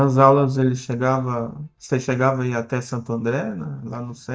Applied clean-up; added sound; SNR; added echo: neural mask model DeepFilterNet 3.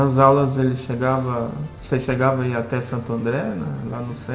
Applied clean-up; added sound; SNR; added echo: none; Musical instrument; 20 dB; reverberation time 1.1 s.